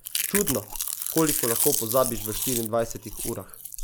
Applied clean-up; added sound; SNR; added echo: none; Chewing, mastication; 1 dB; none.